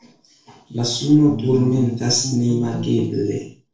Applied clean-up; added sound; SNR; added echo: neural separator model SepFormer DNS4.